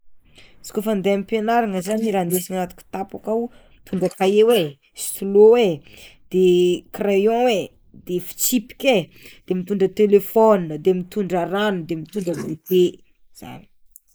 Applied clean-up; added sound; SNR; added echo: neural mask model Resemble Enhance denoiser.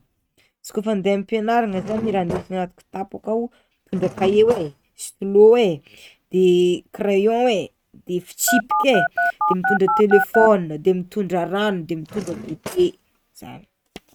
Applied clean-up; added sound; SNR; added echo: neural mask model RNNoise.